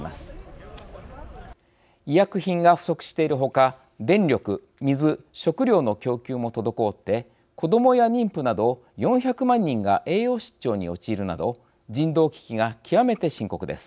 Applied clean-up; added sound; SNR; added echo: none; none; none; none.